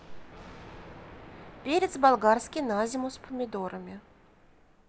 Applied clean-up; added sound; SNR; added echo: none; Thunder; 19 dB; none.